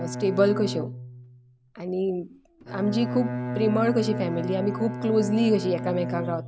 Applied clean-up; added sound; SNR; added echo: none; Bowed string instrument; 7 dB; none.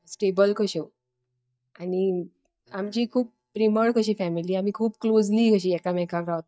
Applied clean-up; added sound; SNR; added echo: neural mask model DeepFilterNet 3.